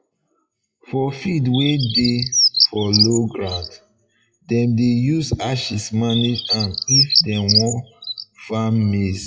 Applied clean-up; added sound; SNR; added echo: classical method WPE with log-MMSE.